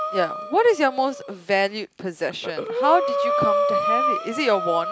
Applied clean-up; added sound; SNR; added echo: none; Breathing; 2 dB; none.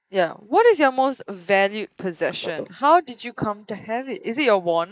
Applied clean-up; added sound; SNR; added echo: neural mask model Resemble Enhance denoiser.